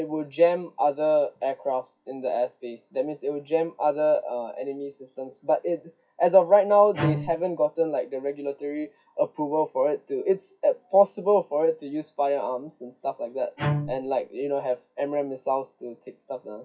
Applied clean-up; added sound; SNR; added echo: classical method WPE with log-MMSE.